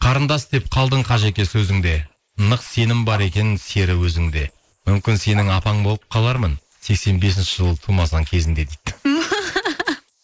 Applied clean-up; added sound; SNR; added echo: neural mask model Resemble Enhance denoiser.